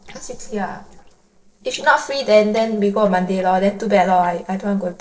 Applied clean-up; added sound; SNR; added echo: neural separator model SepFormer DNS4.